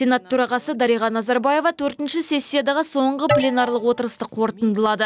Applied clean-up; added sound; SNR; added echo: neural mask model DeepFilterNet 3.